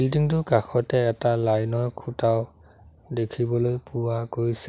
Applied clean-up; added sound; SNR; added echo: none; none; none; none.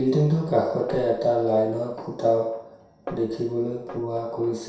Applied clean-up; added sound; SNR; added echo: none; Snare drum; 19 dB; reverberation time 0.7 s.